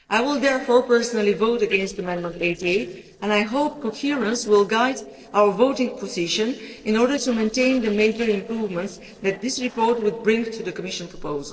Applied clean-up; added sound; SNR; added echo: neural separator model SepFormer DNS4.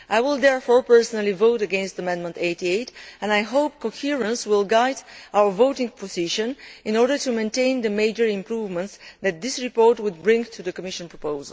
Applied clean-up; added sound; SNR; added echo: none; none; none; none.